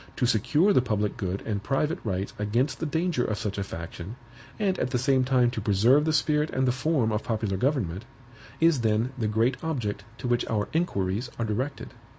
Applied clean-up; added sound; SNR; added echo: none; none; none; none.